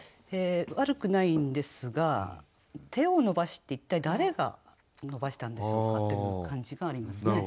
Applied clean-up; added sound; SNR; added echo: none; none; none; none.